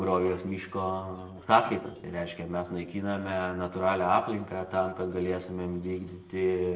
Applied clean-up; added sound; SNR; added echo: neural separator model SepFormer DNS4.